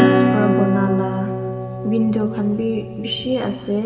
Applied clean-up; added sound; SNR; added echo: none; Acoustic guitar / Strum; 0 dB; reverberation time 2.0 s.